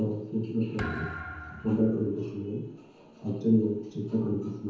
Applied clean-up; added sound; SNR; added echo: none; Thump, thud; 12 dB; reverberation time 0.9 s.